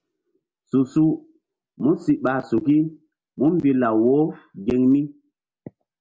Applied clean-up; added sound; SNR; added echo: none; none; none; none.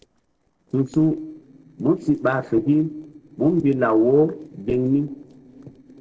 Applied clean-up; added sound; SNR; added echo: neural separator model SepFormer DNS4.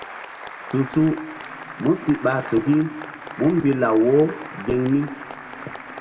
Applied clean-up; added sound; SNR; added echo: none; Applause; 14 dB; reverberation time 1.2 s.